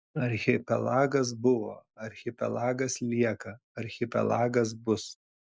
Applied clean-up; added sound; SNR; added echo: none; none; none; none.